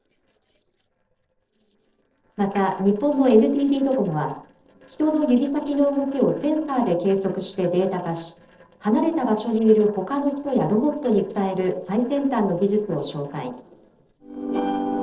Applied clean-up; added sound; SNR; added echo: neural separator model SepFormer DNS4.